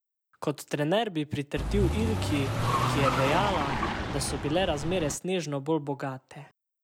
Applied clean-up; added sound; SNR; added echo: none; Car; -1 dB; none.